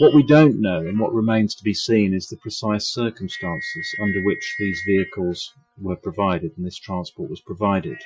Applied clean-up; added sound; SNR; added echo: classical method Wiener filter.